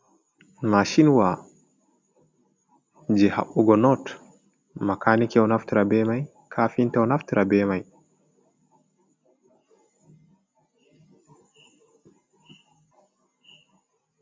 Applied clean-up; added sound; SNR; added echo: none; none; none; none.